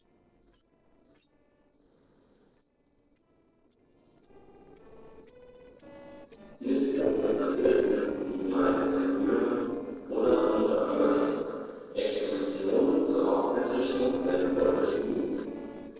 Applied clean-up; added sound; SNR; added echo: neural separator model SepFormer DNS4.